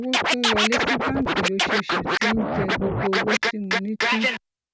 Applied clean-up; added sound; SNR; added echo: none; Scratching (performance technique); -4 dB; none.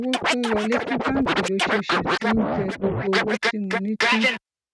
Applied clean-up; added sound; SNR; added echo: neural mask model RNNoise.